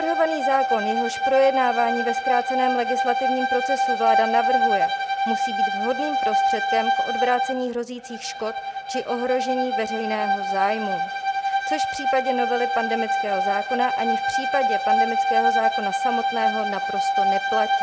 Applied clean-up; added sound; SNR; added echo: none; Bowed string instrument; -3 dB; none.